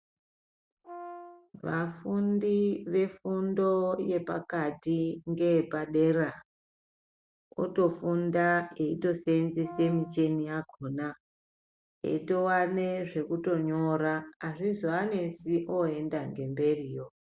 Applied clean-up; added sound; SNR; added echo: none; Brass instrument; 16 dB; none.